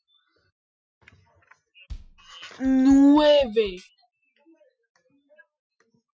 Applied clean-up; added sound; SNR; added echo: classical method Wiener filter.